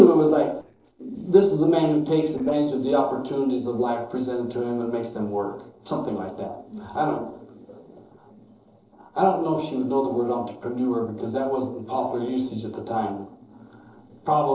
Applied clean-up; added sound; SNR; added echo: neural separator model SepFormer DNS4.